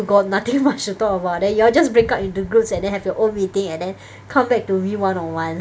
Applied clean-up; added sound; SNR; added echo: none; none; none; none.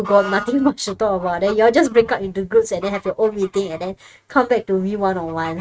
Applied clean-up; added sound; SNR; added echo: neural mask model RNNoise.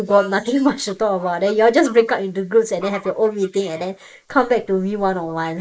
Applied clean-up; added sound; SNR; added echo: neural mask model Resemble Enhance denoiser.